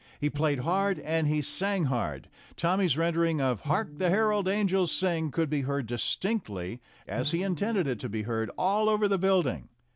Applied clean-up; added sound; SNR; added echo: none; Bowed string instrument; 16 dB; none.